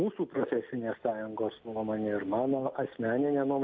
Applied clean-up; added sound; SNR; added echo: none; none; none; none.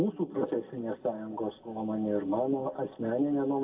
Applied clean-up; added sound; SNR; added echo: none; none; none; reverberation time 2.0 s.